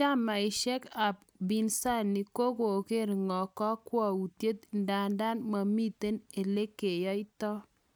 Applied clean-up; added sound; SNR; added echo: none; none; none; none.